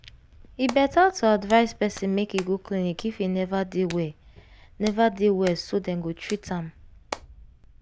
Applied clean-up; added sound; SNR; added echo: none; Hands; 17 dB; none.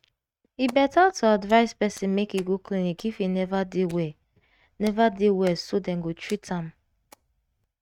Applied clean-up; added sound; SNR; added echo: neural mask model RNNoise.